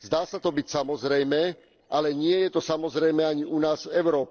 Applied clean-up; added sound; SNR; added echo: neural separator model SepFormer DNS4.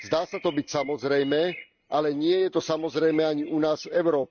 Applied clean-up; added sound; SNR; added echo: neural mask model RNNoise.